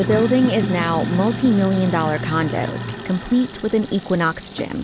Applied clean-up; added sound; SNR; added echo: none; Sink (filling or washing); 6 dB; none.